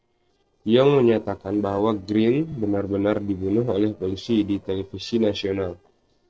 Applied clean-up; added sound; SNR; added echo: neural separator model SepFormer DNS4.